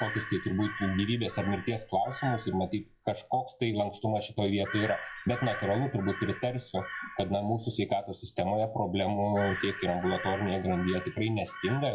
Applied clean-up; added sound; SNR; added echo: classical method log-MMSE.